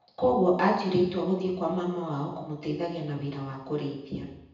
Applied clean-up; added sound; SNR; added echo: none; none; none; reverberation time 0.9 s.